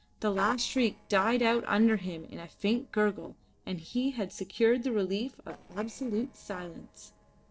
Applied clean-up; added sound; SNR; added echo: neural separator model SepFormer DNS4.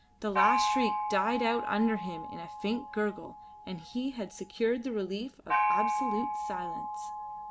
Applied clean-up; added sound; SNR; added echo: none; Gong; 0 dB; none.